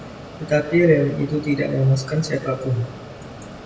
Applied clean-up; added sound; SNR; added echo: none; Mechanisms; 16 dB; reverberation time 0.9 s.